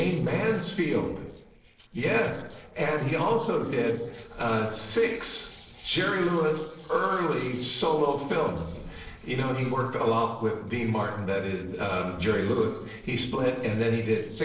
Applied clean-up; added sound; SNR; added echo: neural separator model SepFormer DNS4.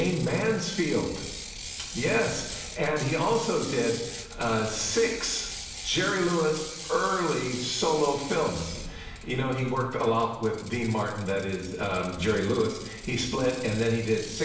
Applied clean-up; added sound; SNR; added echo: none; Ratchet, pawl; 13 dB; reverberation time 0.9 s.